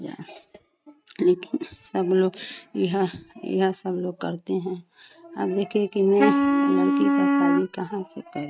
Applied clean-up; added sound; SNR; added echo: neural mask model RNNoise.